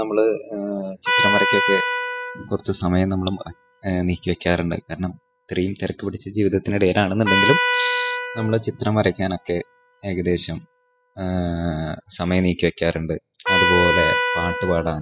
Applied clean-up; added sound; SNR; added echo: classical method spectral subtraction.